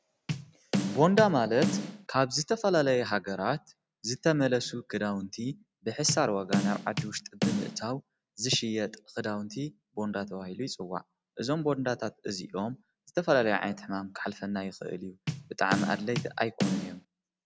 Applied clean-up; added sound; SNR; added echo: none; Bass drum / Snare drum; 2 dB; none.